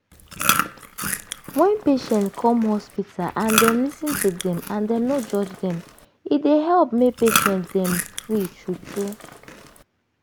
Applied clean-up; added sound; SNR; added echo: none; Chewing, mastication; 6 dB; none.